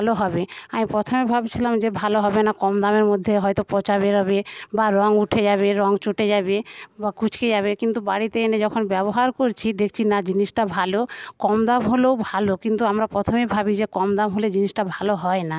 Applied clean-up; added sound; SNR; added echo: none; none; none; none.